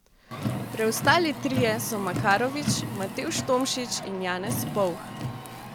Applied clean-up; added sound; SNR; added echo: none; Car; 5 dB; none.